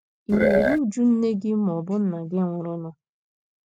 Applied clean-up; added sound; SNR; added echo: neural mask model RNNoise.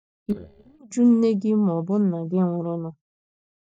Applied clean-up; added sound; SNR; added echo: neural mask model DeepFilterNet 3.